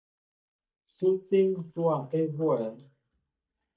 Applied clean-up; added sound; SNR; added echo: neural mask model DeepFilterNet 3.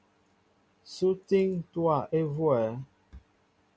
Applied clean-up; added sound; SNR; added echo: none; none; none; none.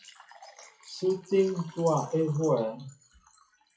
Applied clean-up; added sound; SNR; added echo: classical method WPE with log-MMSE.